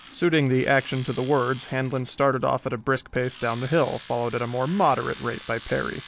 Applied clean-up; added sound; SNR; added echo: none; Domestic sounds, home sounds; 19 dB; none.